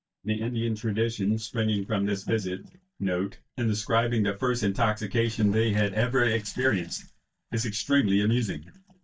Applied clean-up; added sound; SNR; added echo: neural mask model DeepFilterNet 3.